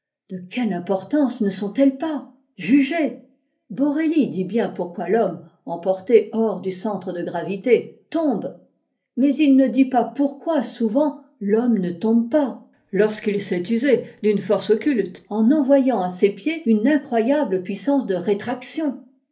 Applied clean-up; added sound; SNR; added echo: none; none; none; reverberation time 0.3 s.